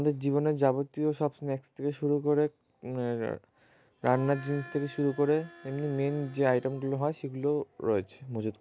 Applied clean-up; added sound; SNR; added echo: none; Harmonica; 19 dB; none.